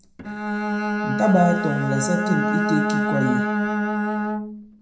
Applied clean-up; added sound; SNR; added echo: none; Bowed string instrument; -1 dB; reverberation time 0.5 s.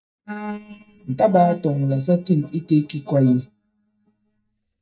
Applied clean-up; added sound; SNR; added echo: neural mask model DeepFilterNet 3.